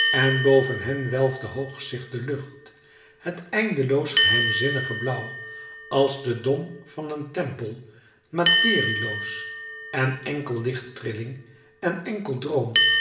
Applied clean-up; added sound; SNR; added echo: none; Bell; 2 dB; reverberation time 0.7 s.